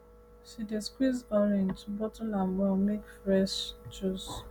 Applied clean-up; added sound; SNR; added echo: none; none; none; none.